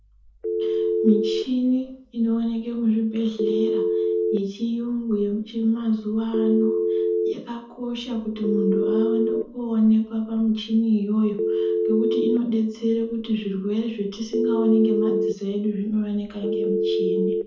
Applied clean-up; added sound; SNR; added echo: none; Telephone; 2 dB; reverberation time 0.6 s.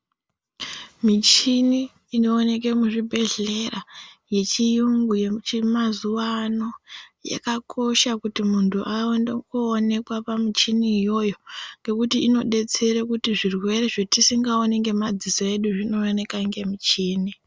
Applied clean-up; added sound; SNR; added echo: none; none; none; none.